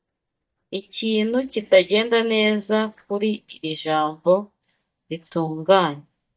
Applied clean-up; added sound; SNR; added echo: neural mask model DeepFilterNet 3.